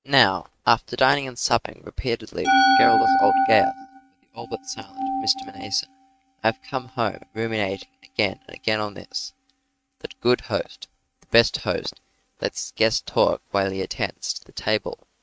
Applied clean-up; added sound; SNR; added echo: neural mask model RNNoise.